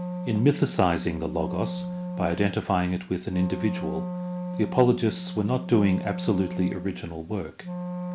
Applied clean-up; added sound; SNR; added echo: none; Wind instrument, woodwind instrument; 7 dB; none.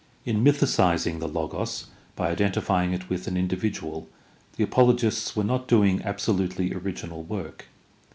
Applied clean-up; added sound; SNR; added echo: none; none; none; none.